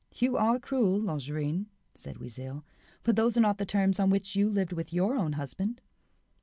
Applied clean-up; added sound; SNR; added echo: none; none; none; none.